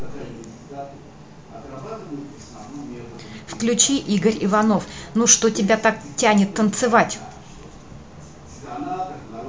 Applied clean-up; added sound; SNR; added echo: none; none; none; none.